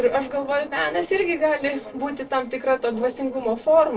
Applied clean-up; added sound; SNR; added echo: neural separator model SepFormer DNS4.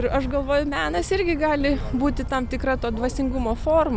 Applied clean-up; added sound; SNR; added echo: none; none; none; none.